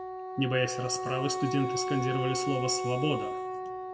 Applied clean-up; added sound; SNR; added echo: none; Wind instrument, woodwind instrument; 2 dB; reverberation time 0.9 s.